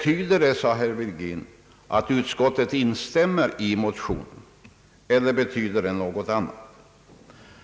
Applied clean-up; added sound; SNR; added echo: none; none; none; none.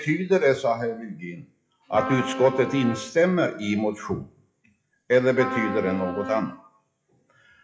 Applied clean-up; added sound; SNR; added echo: classical method WPE with log-MMSE.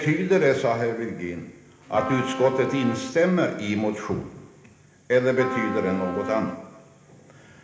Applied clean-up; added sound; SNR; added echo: none; Trumpet; 8 dB; reverberation time 1.0 s.